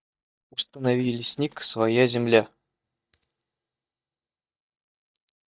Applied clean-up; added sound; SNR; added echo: neural mask model DeepFilterNet 3.